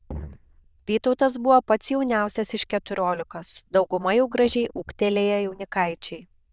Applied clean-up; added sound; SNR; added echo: neural diffusion model UNIVERSE++.